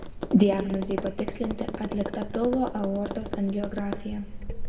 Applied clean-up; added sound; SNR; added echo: none; Tap; 6 dB; reverberation time 1.4 s.